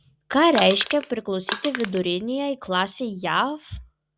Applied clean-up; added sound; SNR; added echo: none; Crushing; 6 dB; none.